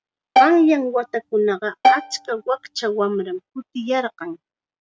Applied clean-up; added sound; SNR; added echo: none; Bowed string instrument; 0 dB; none.